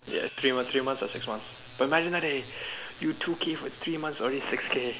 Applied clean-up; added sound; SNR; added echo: none; Hi-hat; 20 dB; none.